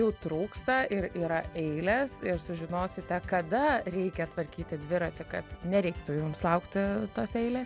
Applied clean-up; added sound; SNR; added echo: none; none; none; none.